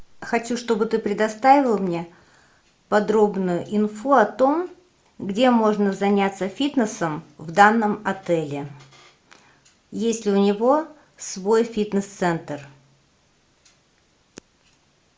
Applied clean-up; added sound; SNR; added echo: none; none; none; none.